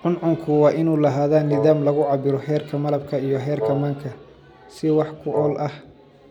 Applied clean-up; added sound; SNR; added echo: none; Wind instrument, woodwind instrument; 6 dB; none.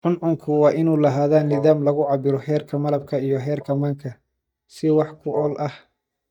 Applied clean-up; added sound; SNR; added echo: neural mask model DeepFilterNet 3.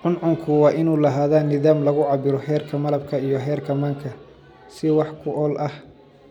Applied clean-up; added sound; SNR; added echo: none; none; none; none.